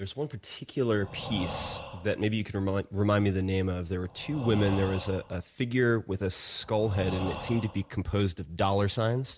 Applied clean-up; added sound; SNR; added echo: none; Breathing; 13 dB; none.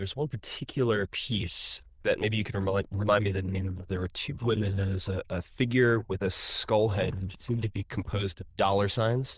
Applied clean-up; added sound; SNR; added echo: neural diffusion model UNIVERSE++.